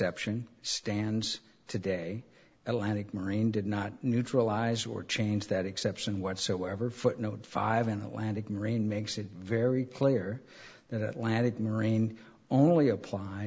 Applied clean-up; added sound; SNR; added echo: none; none; none; none.